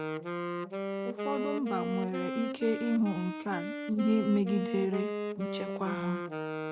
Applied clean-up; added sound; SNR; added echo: none; Wind instrument, woodwind instrument; 3 dB; none.